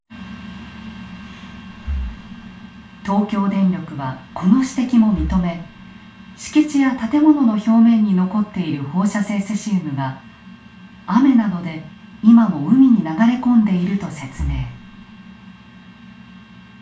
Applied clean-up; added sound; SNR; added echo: none; Breathing; 14 dB; reverberation time 0.3 s.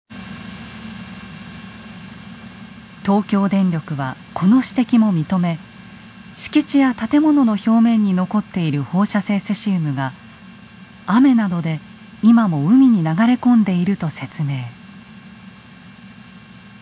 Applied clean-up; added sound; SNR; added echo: none; none; none; none.